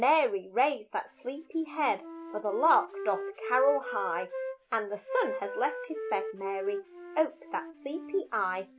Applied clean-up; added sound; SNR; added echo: none; Wind instrument, woodwind instrument; 9 dB; none.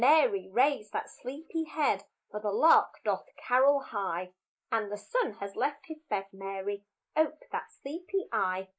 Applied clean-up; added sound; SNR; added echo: neural mask model Resemble Enhance denoiser.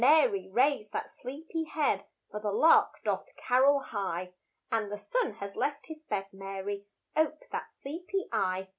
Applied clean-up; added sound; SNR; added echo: none; none; none; none.